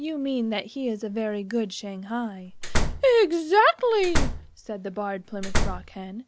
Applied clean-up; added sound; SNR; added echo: none; Slam; 0 dB; none.